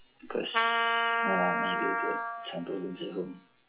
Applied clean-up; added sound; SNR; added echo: classical method log-MMSE.